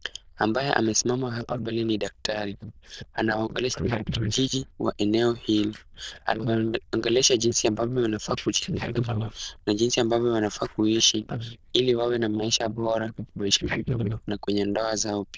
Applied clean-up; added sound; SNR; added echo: neural diffusion model UNIVERSE++.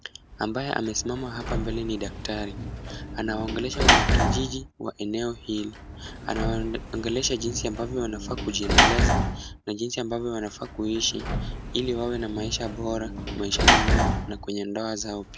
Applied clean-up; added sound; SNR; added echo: none; Sliding door / Slam; -3 dB; none.